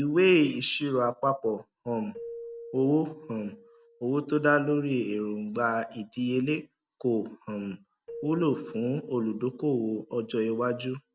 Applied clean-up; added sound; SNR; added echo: none; Keyboard (musical); 20 dB; none.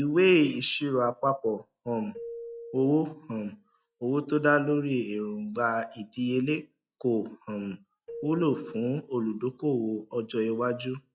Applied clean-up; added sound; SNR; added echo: classical method log-MMSE.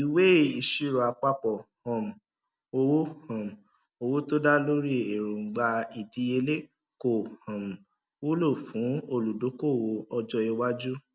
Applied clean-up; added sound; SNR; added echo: none; none; none; none.